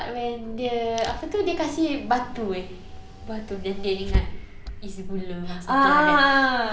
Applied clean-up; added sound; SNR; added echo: none; Engine / Car; 7 dB; none.